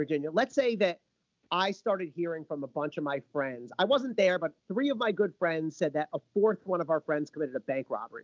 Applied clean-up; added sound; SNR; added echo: none; none; none; none.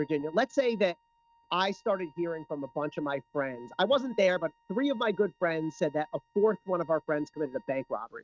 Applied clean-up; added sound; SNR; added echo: neural mask model RNNoise.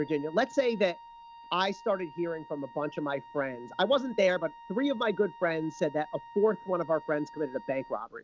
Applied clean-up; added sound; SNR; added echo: none; Wind instrument, woodwind instrument; 19 dB; none.